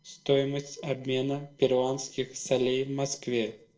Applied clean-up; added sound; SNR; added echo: neural separator model SepFormer DNS4.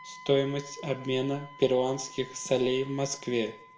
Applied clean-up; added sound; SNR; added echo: none; Wind instrument, woodwind instrument; 19 dB; reverberation time 0.5 s.